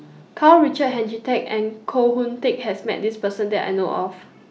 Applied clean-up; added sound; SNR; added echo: none; none; none; none.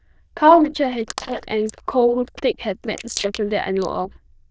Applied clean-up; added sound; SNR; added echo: neural diffusion model UNIVERSE++.